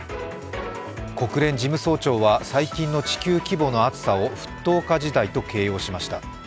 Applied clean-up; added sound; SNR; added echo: none; none; none; none.